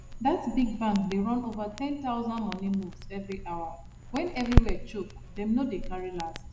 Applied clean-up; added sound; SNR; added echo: none; Crackle; 1 dB; none.